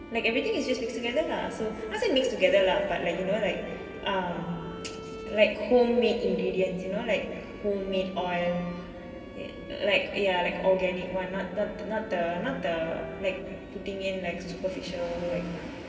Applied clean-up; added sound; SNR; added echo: none; Bowed string instrument; 19 dB; reverberation time 2.5 s.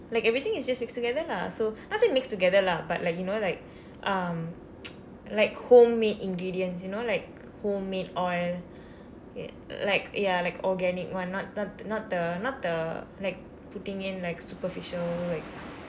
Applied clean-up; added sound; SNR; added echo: none; none; none; none.